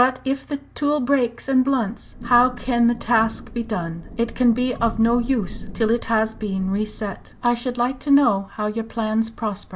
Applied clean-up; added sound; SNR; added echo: none; Thunder / Rain; 15 dB; none.